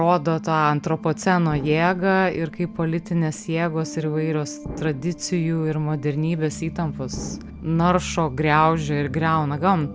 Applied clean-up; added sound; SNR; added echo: none; Explosion; 19 dB; none.